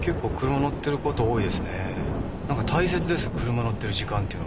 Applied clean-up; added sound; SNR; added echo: none; Thunder; 3 dB; none.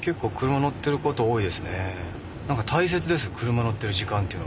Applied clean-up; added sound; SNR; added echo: none; none; none; none.